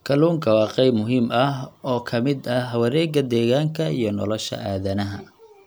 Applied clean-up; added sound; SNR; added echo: none; none; none; none.